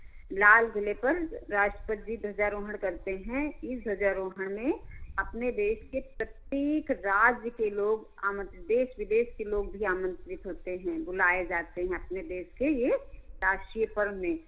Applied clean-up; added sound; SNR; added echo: none; Wind; 15 dB; reverberation time 0.5 s.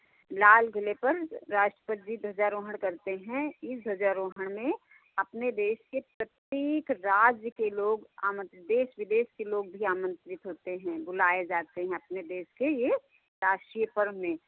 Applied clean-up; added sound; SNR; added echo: none; none; none; none.